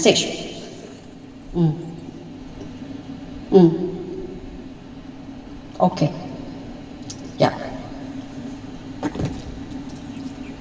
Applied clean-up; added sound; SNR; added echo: none; Bird; 20 dB; reverberation time 2.2 s.